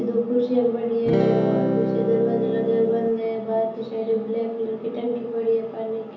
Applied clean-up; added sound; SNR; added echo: none; Electric guitar / Strum; 0 dB; reverberation time 0.7 s.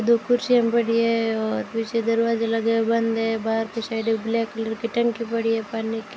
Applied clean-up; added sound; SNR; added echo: none; none; none; none.